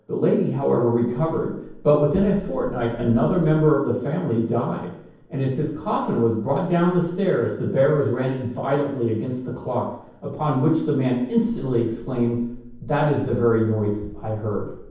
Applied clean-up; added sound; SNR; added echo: none; none; none; reverberation time 0.9 s.